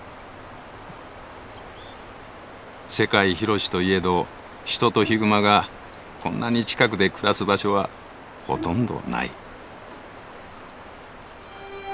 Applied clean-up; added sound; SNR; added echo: none; Bowed string instrument; 17 dB; none.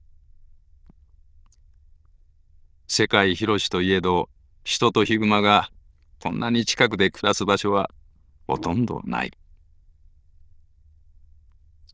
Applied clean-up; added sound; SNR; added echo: neural diffusion model UNIVERSE++.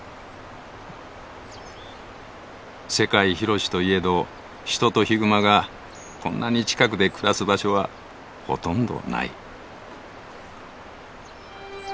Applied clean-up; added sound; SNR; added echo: none; none; none; none.